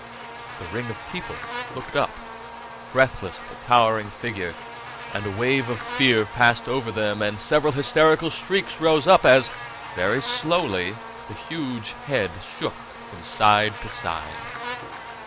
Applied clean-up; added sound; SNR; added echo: none; Buzz; 12 dB; none.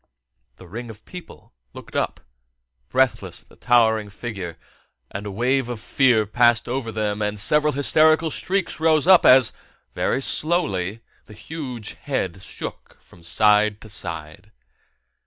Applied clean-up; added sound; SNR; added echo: none; none; none; none.